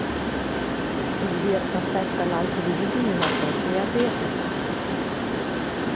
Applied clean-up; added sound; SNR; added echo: none; Mechanisms; -3 dB; none.